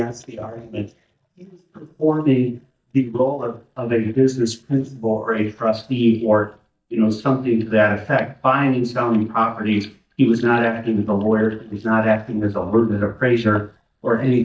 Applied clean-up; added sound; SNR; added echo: neural mask model DeepFilterNet 3.